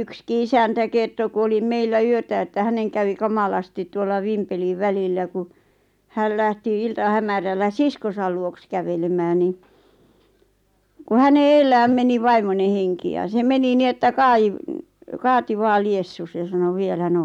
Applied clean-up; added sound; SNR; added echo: none; none; none; none.